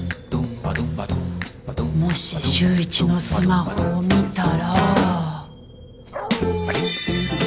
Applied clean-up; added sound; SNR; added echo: none; Dog; 8 dB; none.